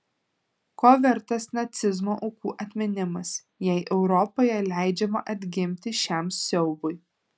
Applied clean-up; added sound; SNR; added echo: none; none; none; none.